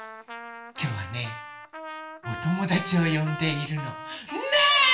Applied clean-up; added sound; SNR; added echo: none; Trumpet; 13 dB; reverberation time 0.4 s.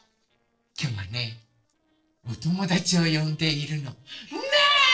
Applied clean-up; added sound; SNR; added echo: neural separator model SepFormer DNS4.